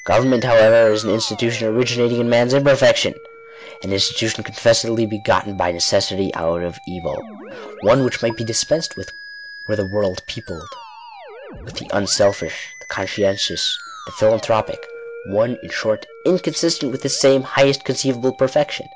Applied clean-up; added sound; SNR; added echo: none; Musical instrument; 18 dB; none.